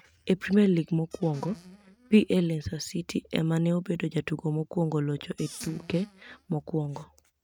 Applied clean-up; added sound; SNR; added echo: neural mask model RNNoise.